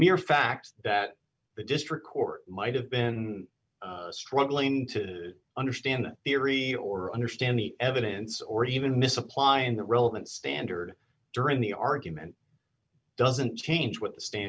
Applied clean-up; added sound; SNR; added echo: none; none; none; none.